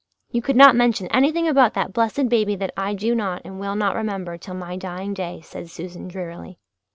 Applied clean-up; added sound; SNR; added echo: none; none; none; none.